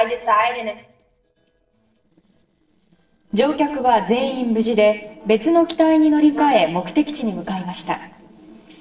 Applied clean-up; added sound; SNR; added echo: neural separator model SepFormer DNS4.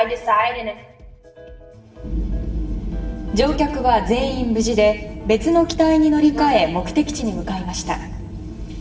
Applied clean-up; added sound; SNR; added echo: none; Brass instrument; 19 dB; reverberation time 0.9 s.